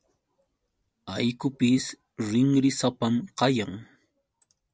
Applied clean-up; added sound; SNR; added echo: none; none; none; none.